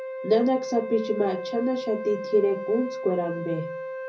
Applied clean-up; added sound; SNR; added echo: none; Wind instrument, woodwind instrument; 8 dB; reverberation time 0.4 s.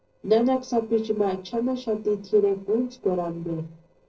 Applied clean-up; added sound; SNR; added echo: neural separator model SepFormer DNS4.